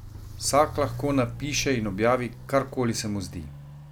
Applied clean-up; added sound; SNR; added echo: none; Walk, footsteps; 11 dB; none.